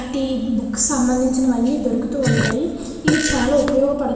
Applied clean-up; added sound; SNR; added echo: none; Fart; 5 dB; reverberation time 1.3 s.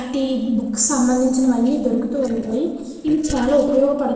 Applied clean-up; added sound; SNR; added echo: neural separator model SepFormer DNS4.